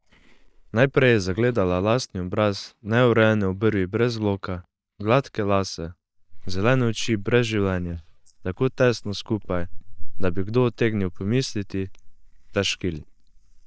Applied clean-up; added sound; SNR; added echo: neural mask model DeepFilterNet 3.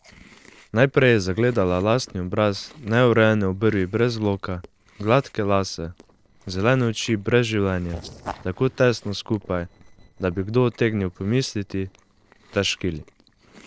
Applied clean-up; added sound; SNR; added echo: neural separator model SepFormer DNS4.